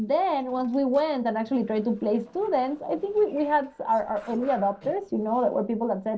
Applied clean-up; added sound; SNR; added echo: neural separator model SepFormer DNS4.